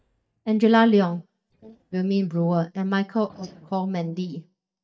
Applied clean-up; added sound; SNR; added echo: neural mask model DeepFilterNet 3.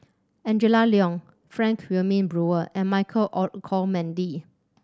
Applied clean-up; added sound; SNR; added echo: none; none; none; none.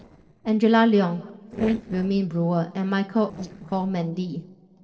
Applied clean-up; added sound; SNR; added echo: neural separator model SepFormer DNS4.